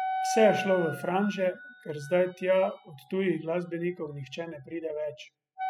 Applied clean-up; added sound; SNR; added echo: classical method spectral subtraction.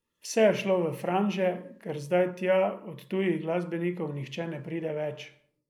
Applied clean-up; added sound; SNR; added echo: neural mask model Resemble Enhance denoiser.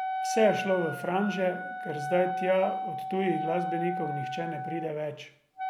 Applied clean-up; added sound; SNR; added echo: none; Wind instrument, woodwind instrument; 4 dB; none.